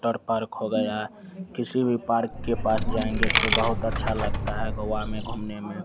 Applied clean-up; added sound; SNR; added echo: none; Coin (dropping); -2 dB; none.